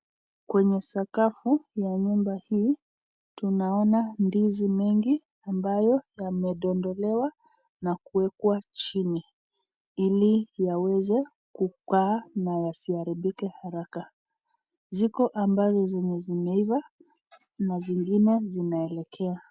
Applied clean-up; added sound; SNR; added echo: none; none; none; none.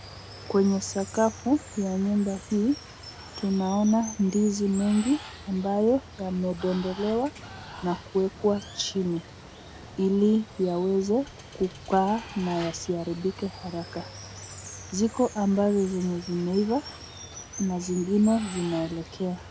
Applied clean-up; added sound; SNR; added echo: none; Water; 15 dB; none.